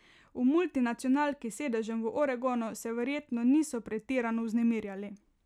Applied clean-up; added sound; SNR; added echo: none; none; none; none.